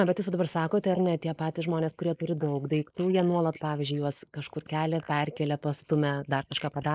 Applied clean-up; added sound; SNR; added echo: neural mask model Resemble Enhance denoiser.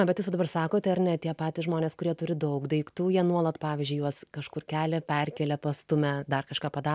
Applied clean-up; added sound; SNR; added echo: none; none; none; none.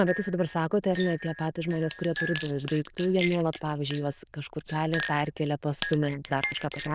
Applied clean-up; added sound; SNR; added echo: neural diffusion model UNIVERSE++.